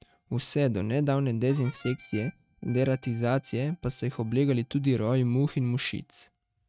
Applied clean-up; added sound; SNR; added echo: neural mask model RNNoise.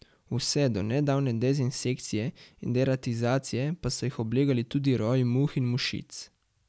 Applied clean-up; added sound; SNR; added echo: none; none; none; none.